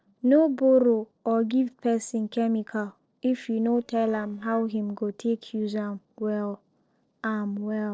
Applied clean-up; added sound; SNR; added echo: neural separator model SepFormer DNS4.